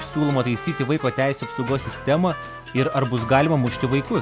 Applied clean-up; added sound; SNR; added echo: none; Trumpet; 14 dB; none.